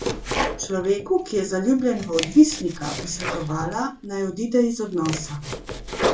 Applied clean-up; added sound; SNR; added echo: none; Domestic sounds, home sounds; 7 dB; reverberation time 0.2 s.